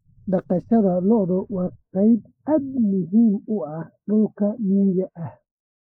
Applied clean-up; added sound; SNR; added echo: neural mask model Resemble Enhance denoiser.